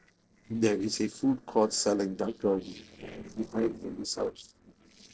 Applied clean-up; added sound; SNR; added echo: neural separator model SepFormer DNS4.